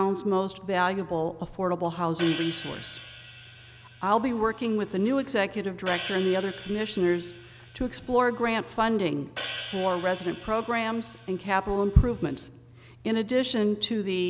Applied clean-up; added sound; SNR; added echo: none; Hi-hat; 11 dB; none.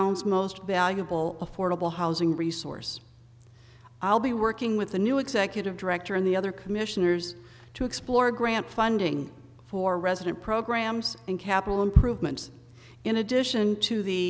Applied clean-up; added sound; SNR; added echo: none; none; none; none.